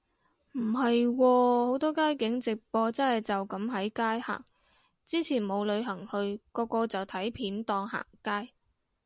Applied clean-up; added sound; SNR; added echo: none; none; none; none.